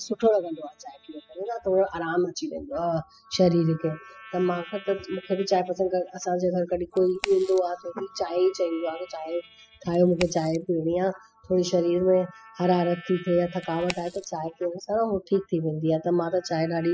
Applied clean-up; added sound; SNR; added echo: classical method spectral subtraction.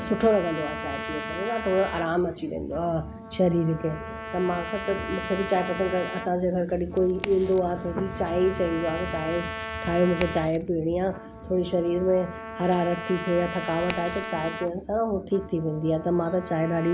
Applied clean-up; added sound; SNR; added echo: none; Trumpet + Crack; 10 dB; none.